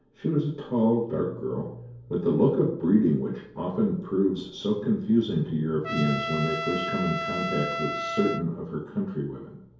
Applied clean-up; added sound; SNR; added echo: none; Trumpet; 6 dB; reverberation time 2.4 s.